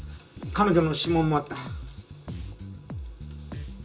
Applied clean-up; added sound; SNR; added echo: none; Bass guitar; 10 dB; reverberation time 0.2 s.